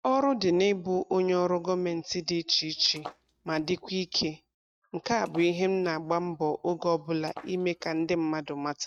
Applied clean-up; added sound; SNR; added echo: neural mask model RNNoise.